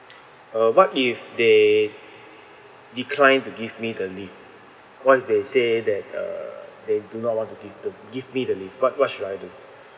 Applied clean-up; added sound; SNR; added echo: none; none; none; none.